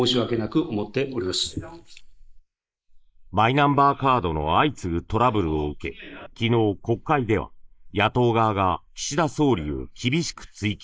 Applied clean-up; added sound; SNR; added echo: neural mask model Resemble Enhance denoiser.